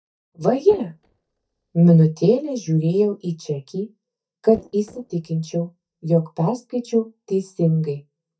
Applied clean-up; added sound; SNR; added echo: neural mask model DeepFilterNet 3.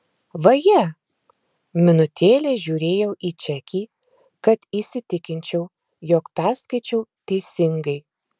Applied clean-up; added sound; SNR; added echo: none; none; none; none.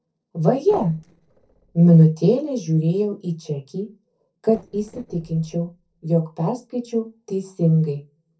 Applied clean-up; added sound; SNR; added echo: neural separator model SepFormer DNS4.